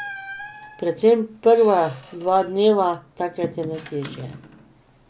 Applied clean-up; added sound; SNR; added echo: none; Squeak; 18 dB; none.